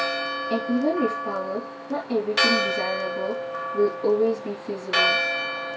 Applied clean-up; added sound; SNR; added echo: none; Church bell; 0 dB; reverberation time 0.2 s.